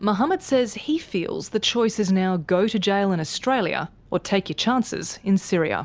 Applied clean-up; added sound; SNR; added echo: none; none; none; none.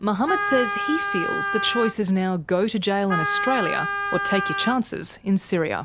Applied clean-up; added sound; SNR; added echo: none; Wind instrument, woodwind instrument; 2 dB; none.